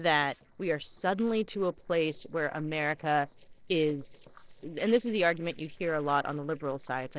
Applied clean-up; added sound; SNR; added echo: neural separator model SepFormer DNS4.